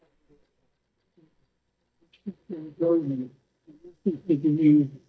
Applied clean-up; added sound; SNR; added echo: neural mask model DeepFilterNet 3.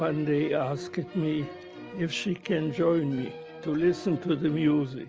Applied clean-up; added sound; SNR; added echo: none; none; none; none.